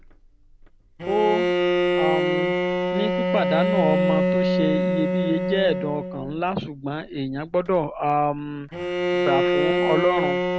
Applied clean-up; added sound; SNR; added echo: none; Bowed string instrument; -2 dB; none.